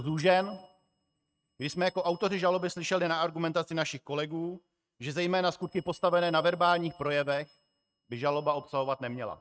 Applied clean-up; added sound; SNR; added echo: neural mask model RNNoise.